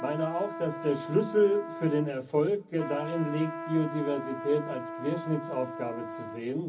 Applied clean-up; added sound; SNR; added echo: none; Trumpet; 9 dB; reverberation time 0.4 s.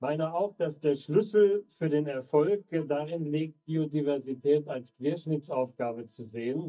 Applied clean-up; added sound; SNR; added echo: neural mask model DeepFilterNet 3.